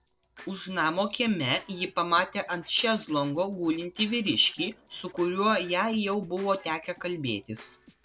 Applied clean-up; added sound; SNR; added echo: neural separator model SepFormer DNS4.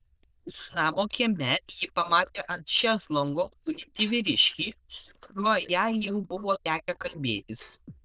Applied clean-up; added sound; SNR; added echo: neural diffusion model UNIVERSE++.